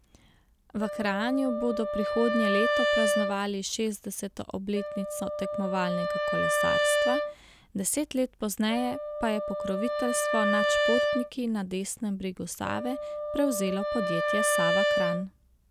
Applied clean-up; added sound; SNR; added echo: none; Wind instrument, woodwind instrument; -1 dB; none.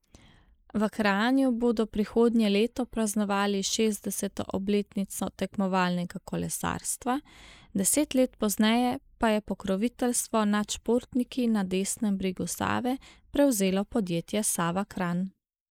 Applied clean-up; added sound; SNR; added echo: neural mask model Resemble Enhance denoiser.